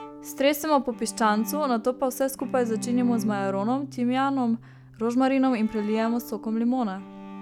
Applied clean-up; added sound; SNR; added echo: none; Bowed string instrument; 13 dB; none.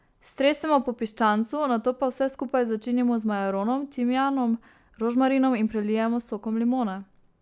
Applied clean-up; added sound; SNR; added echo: none; none; none; none.